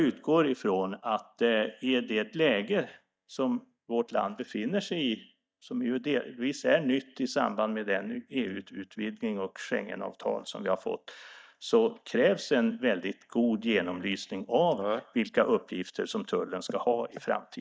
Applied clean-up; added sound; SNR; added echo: neural mask model DeepFilterNet 3.